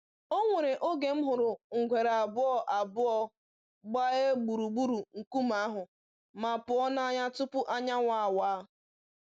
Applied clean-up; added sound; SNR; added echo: none; none; none; none.